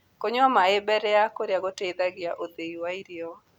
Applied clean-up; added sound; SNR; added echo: none; none; none; none.